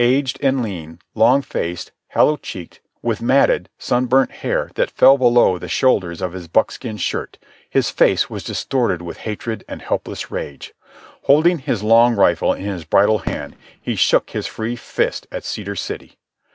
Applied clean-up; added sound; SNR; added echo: none; Fireworks; 16 dB; none.